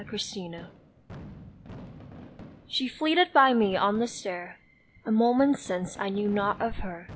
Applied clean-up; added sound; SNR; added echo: none; Fireworks; 19 dB; none.